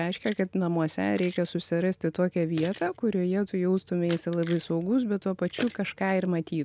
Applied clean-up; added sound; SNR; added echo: none; Keys jangling; 19 dB; none.